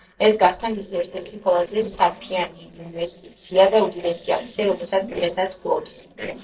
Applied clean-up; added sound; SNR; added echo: neural separator model SepFormer DNS4.